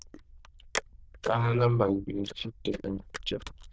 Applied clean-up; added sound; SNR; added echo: neural diffusion model UNIVERSE++.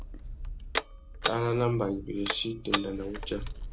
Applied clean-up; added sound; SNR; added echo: none; Telephone; 2 dB; none.